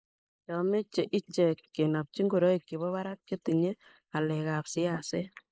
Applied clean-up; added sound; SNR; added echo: neural mask model Resemble Enhance denoiser.